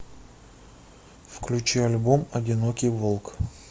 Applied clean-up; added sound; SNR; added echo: none; none; none; none.